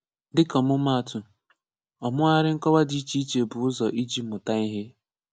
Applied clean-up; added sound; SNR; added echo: none; none; none; none.